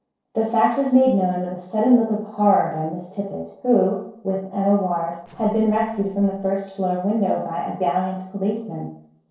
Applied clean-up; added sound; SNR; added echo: neural separator model SepFormer DNS4.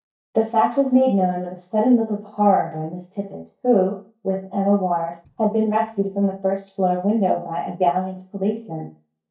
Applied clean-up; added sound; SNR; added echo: neural mask model DeepFilterNet 3.